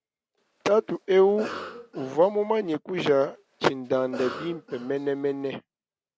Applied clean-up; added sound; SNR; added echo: none; Cough; 16 dB; none.